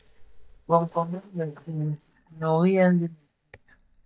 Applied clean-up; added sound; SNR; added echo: neural mask model DeepFilterNet 3.